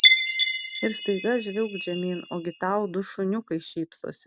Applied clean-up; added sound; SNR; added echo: none; Chime; -5 dB; none.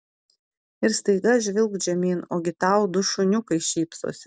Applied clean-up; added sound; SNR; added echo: none; none; none; none.